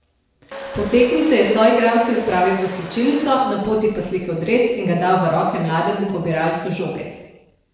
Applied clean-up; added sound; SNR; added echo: none; Domestic sounds, home sounds; 14 dB; reverberation time 1.0 s.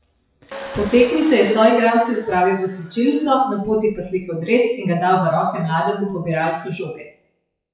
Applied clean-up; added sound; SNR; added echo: classical method WPE with log-MMSE.